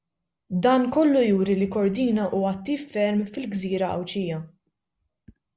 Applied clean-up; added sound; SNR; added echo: none; none; none; none.